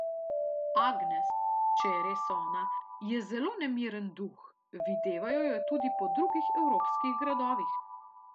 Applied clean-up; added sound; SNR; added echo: none; Alarm; -4 dB; none.